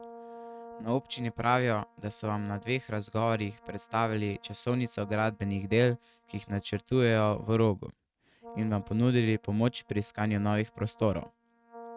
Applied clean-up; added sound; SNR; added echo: neural mask model RNNoise.